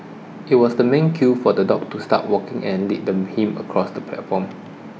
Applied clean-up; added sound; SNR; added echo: none; none; none; none.